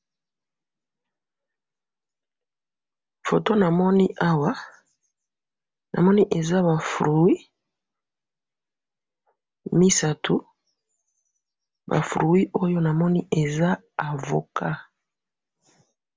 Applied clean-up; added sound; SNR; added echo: none; none; none; none.